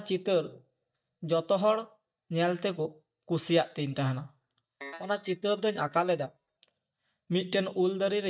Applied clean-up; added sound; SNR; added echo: neural mask model DeepFilterNet 3.